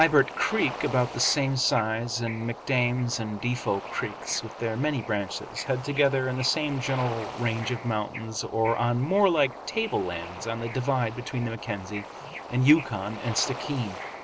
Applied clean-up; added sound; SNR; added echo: none; Bird / Ocean; 12 dB; none.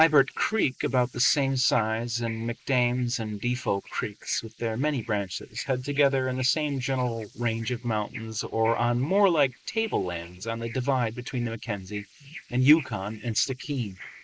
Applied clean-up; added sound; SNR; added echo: neural mask model Resemble Enhance denoiser.